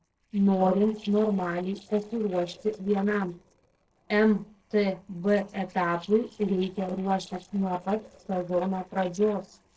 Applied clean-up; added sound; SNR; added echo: neural separator model SepFormer DNS4.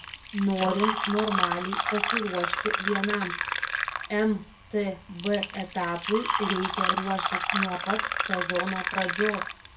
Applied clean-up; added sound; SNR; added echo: none; Fill (with liquid); 0 dB; reverberation time 0.2 s.